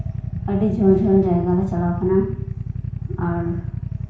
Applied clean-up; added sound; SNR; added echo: none; Idling / Motorcycle; 6 dB; reverberation time 0.6 s.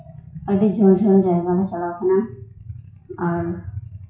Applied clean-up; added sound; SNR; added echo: classical method WPE with log-MMSE.